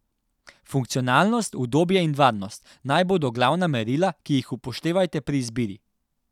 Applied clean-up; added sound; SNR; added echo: none; none; none; none.